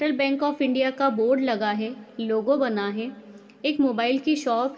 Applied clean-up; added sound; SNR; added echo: none; none; none; reverberation time 1.6 s.